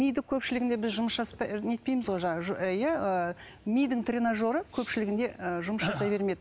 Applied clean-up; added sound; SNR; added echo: none; none; none; none.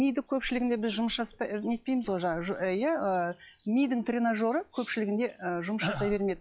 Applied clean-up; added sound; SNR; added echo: classical method log-MMSE.